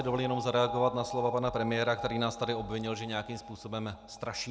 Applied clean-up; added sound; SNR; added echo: none; Alarm; 11 dB; none.